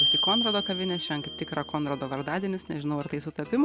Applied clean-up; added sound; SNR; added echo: none; Glockenspiel; 2 dB; none.